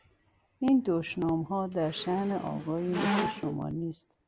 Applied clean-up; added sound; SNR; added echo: none; Squeak; 4 dB; none.